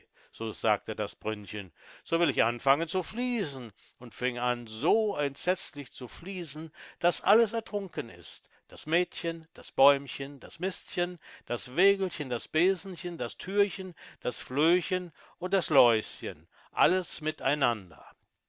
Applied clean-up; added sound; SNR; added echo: none; none; none; none.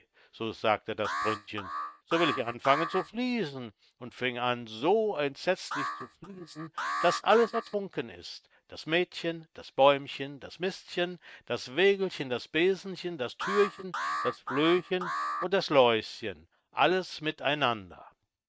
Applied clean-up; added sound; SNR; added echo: neural mask model RNNoise.